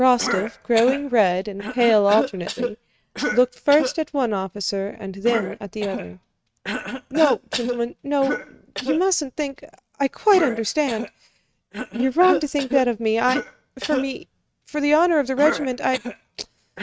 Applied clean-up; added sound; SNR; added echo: neural mask model RNNoise.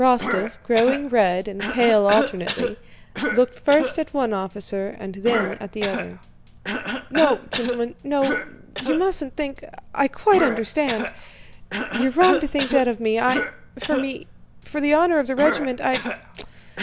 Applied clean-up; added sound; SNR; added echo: none; Cough; 7 dB; none.